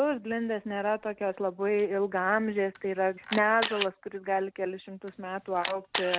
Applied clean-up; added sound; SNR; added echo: none; Camera; 7 dB; none.